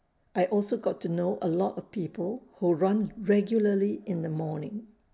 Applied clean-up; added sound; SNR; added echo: none; none; none; none.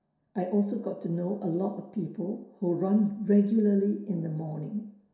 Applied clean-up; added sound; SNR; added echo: none; none; none; reverberation time 0.7 s.